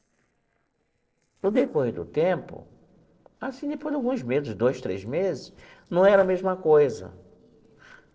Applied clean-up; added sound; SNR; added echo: neural separator model SepFormer DNS4.